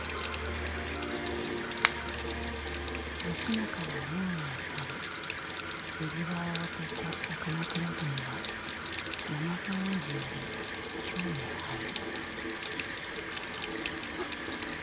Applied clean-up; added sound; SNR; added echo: none; Sink (filling or washing) / Water tap, faucet + Finger snapping; -3 dB; none.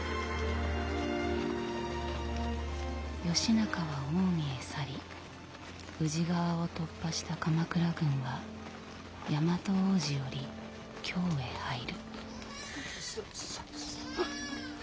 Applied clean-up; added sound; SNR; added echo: none; none; none; none.